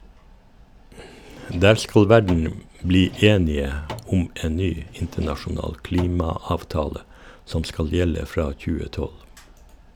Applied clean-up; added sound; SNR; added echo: none; Drawer open or close; 18 dB; none.